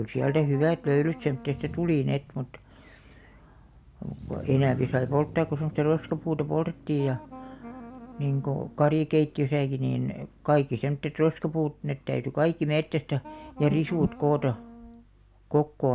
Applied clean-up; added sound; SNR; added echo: none; Motor vehicle (road) + Wind instrument, woodwind instrument; 18 dB; none.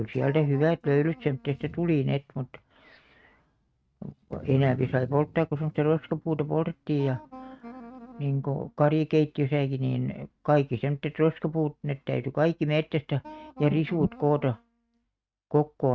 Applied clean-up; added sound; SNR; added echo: neural mask model RNNoise.